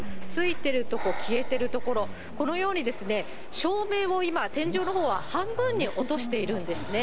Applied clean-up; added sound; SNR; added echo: none; Breathing; 2 dB; none.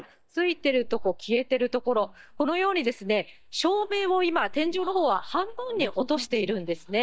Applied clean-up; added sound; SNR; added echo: neural mask model DeepFilterNet 3.